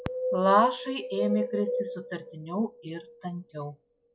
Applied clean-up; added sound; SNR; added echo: classical method log-MMSE.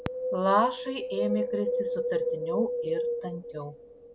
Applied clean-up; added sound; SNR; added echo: none; Wind; 0 dB; none.